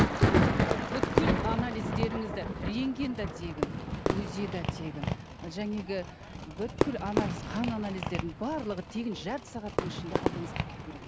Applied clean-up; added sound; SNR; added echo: none; Fireworks + Thunder; -5 dB; none.